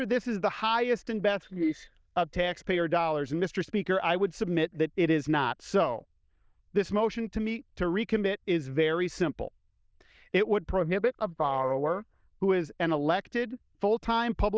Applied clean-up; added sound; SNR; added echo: neural diffusion model UNIVERSE++.